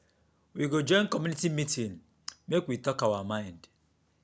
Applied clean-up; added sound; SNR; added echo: none; none; none; none.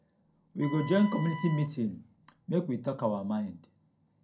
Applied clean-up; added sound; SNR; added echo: none; Wind instrument, woodwind instrument; 13 dB; reverberation time 0.2 s.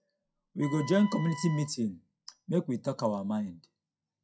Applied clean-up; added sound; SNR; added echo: classical method WPE with log-MMSE.